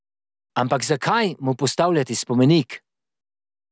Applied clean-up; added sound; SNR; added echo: none; none; none; none.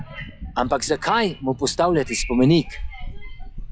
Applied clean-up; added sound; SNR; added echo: classical method log-MMSE.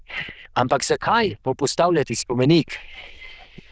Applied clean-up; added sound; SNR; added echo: neural diffusion model UNIVERSE++.